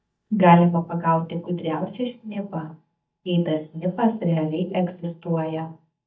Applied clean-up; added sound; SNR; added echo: neural mask model DeepFilterNet 3.